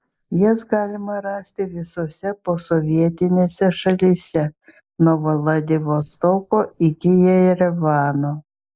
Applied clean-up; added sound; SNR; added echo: neural mask model Resemble Enhance denoiser.